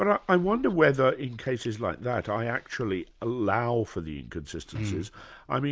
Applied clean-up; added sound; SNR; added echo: none; none; none; none.